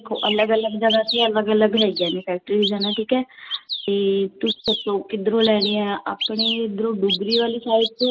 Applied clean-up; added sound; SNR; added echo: none; Bird vocalization, bird call, bird song; 7 dB; none.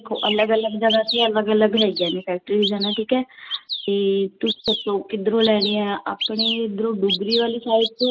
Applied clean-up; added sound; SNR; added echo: neural mask model Resemble Enhance denoiser.